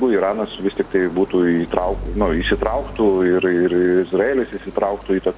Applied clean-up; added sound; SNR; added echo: none; Stream; 14 dB; none.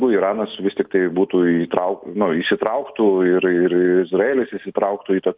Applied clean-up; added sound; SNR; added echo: none; none; none; none.